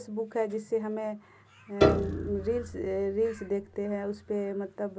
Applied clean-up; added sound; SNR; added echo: none; Piano; -1 dB; none.